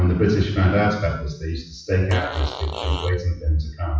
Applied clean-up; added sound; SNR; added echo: classical method WPE with log-MMSE.